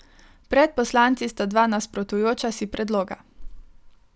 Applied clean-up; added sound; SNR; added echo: none; none; none; none.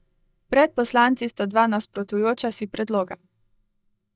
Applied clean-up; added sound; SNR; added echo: neural mask model DeepFilterNet 3.